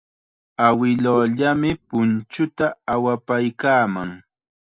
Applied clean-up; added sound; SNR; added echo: neural mask model Resemble Enhance denoiser.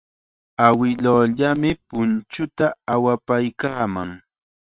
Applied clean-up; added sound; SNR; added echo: neural separator model SepFormer WHAM!.